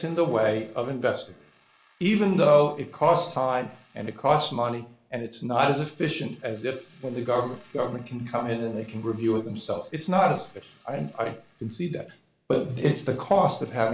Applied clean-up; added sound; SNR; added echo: neural mask model Resemble Enhance denoiser.